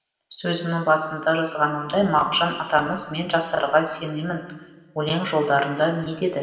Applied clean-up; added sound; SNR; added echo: none; none; none; reverberation time 1.4 s.